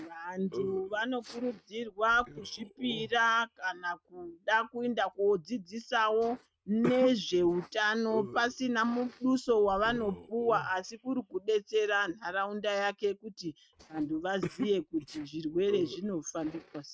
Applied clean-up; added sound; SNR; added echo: neural mask model RNNoise.